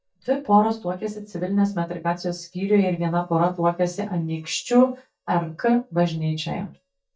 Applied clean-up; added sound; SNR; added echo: neural mask model DeepFilterNet 3.